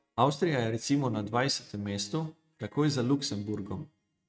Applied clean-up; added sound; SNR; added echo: neural mask model RNNoise.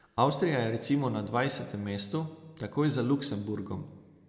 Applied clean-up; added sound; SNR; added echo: none; none; none; none.